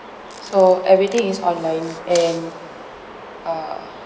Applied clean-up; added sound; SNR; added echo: none; Camera; 19 dB; none.